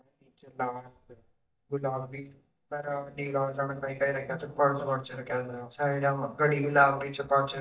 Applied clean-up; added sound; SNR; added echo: neural mask model DeepFilterNet 3.